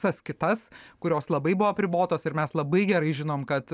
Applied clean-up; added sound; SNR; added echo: none; none; none; none.